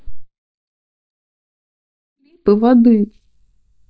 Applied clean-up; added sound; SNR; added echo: neural mask model DeepFilterNet 3.